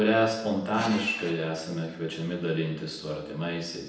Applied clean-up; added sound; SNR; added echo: none; Drill; 16 dB; reverberation time 0.9 s.